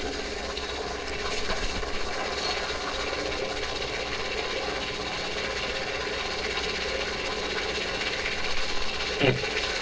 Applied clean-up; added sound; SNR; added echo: neural separator model SepFormer DNS4.